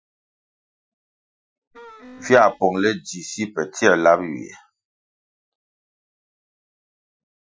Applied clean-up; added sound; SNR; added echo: classical method Wiener filter.